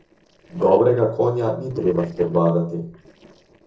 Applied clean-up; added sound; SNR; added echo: neural separator model SepFormer DNS4.